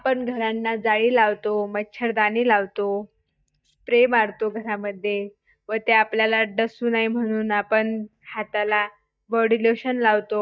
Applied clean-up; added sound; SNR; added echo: neural mask model DeepFilterNet 3.